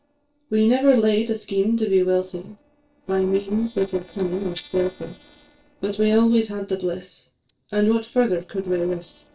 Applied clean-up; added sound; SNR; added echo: neural separator model SepFormer DNS4.